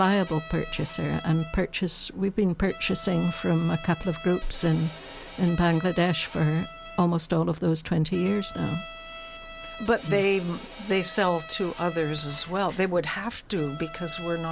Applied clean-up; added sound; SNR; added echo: none; Bowed string instrument; 16 dB; none.